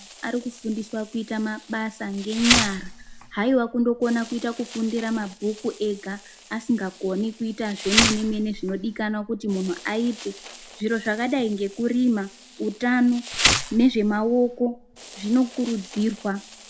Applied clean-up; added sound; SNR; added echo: none; Insect; 6 dB; reverberation time 0.4 s.